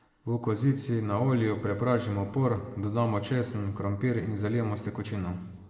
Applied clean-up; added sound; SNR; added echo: none; none; none; reverberation time 1.8 s.